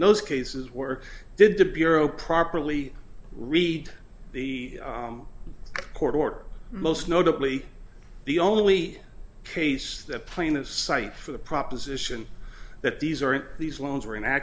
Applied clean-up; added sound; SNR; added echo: none; none; none; none.